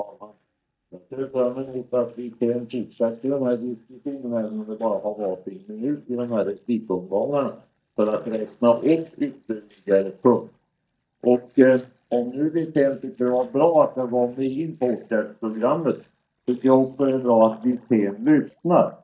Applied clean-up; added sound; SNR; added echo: neural mask model DeepFilterNet 3.